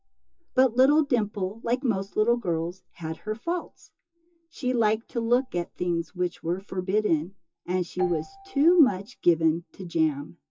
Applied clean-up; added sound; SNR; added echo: classical method WPE with log-MMSE.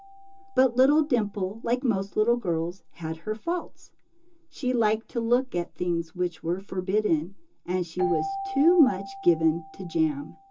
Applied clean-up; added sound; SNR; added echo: none; Keyboard (musical); 15 dB; reverberation time 0.2 s.